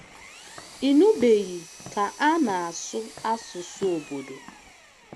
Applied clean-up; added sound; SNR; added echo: none; Walk, footsteps / Siren + Power tool; 19 dB; none.